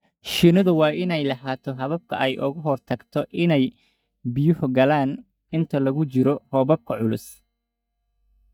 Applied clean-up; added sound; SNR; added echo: neural mask model DeepFilterNet 3.